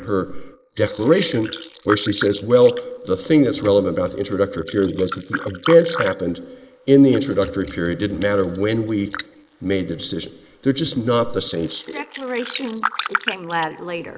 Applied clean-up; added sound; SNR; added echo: neural mask model Resemble Enhance denoiser.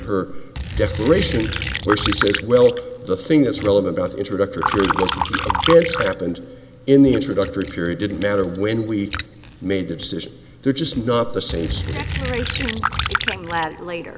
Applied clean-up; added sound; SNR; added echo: none; Liquid; 6 dB; none.